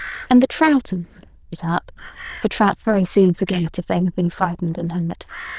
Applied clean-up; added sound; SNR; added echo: neural diffusion model UNIVERSE++.